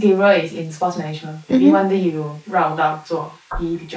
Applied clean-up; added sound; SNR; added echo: neural mask model Resemble Enhance denoiser.